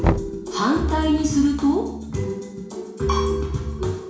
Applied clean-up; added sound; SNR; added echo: none; Knock; 8 dB; reverberation time 0.7 s.